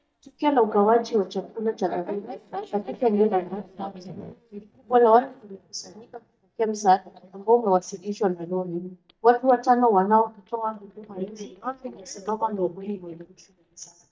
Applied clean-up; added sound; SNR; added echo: neural mask model DeepFilterNet 3.